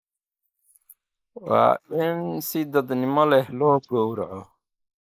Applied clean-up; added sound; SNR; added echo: neural mask model Resemble Enhance denoiser.